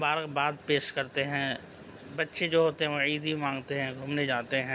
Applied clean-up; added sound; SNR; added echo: none; none; none; none.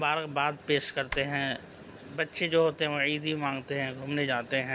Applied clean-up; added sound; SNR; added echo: none; Typing; 16 dB; none.